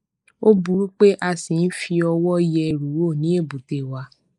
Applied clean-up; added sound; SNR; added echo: neural mask model Resemble Enhance denoiser.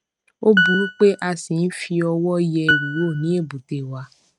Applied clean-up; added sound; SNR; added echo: neural mask model RNNoise.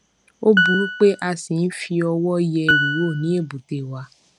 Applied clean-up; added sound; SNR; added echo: none; Piano; 2 dB; none.